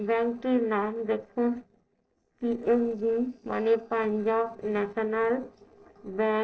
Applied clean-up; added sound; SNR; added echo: neural separator model SepFormer DNS4.